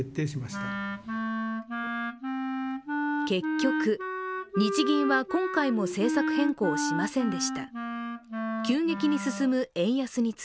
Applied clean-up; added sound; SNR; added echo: none; Wind instrument, woodwind instrument; 2 dB; none.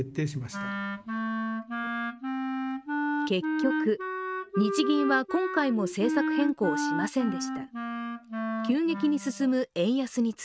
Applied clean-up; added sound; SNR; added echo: neural mask model RNNoise.